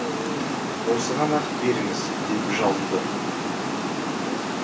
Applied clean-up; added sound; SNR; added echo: none; Water; -2 dB; reverberation time 0.2 s.